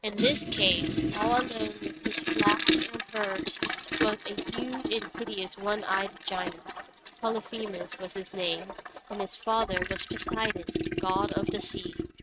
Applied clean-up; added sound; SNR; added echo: neural mask model RNNoise.